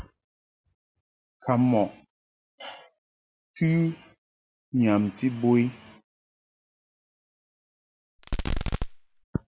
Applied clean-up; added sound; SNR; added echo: none; Fireworks; 0 dB; none.